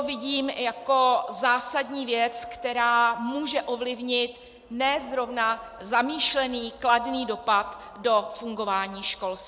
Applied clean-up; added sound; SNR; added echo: none; none; none; none.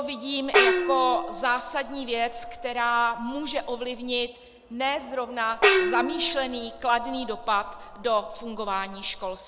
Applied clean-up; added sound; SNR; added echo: none; Gong; 1 dB; none.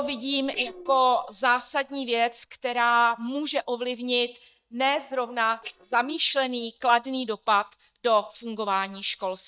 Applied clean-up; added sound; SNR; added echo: neural mask model DeepFilterNet 3.